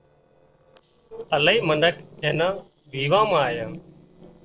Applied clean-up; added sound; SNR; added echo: neural separator model SepFormer DNS4.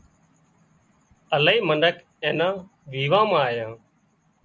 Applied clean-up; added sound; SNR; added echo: none; none; none; none.